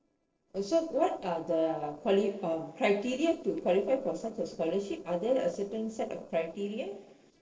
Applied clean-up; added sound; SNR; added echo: neural separator model SepFormer DNS4.